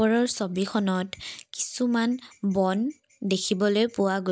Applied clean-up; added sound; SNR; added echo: none; none; none; none.